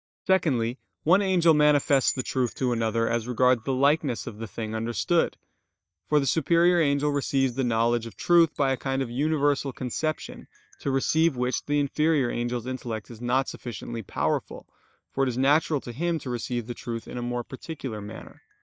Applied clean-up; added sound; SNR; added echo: neural mask model DeepFilterNet 3.